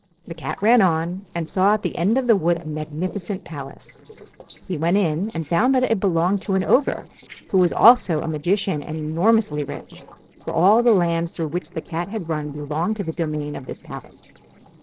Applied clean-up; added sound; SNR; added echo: neural separator model SepFormer DNS4.